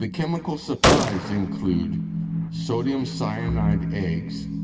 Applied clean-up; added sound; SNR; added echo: none; Gunshot, gunfire; 1 dB; reverberation time 1.4 s.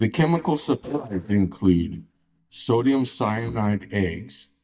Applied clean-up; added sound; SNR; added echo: neural mask model DeepFilterNet 3.